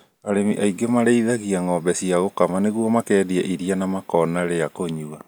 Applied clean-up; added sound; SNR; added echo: none; none; none; none.